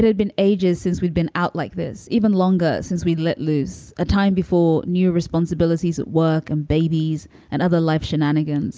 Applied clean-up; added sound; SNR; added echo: none; none; none; none.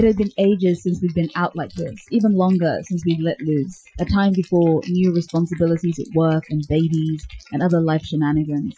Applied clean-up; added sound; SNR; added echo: classical method Wiener filter.